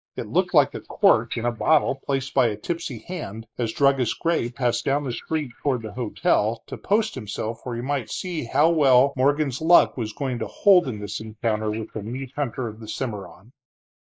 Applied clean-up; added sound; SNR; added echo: neural mask model Resemble Enhance denoiser.